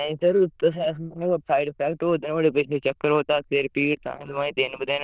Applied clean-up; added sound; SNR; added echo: neural diffusion model UNIVERSE++.